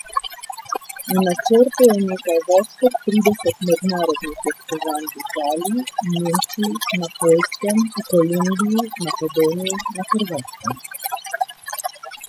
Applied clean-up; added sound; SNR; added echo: classical method spectral subtraction.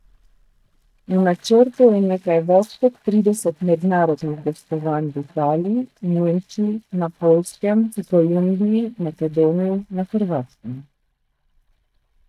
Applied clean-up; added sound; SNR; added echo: neural mask model DeepFilterNet 3.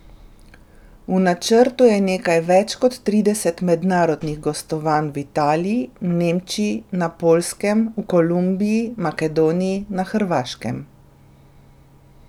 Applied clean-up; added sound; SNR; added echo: none; none; none; none.